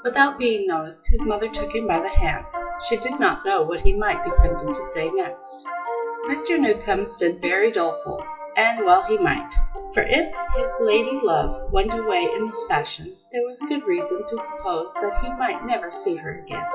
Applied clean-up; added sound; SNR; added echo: classical method WPE with log-MMSE.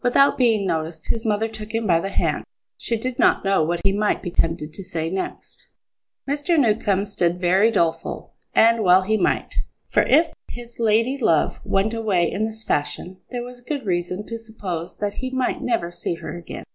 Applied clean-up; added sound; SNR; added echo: none; none; none; none.